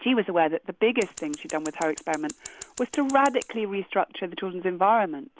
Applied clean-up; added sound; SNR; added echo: none; Scissors; 16 dB; none.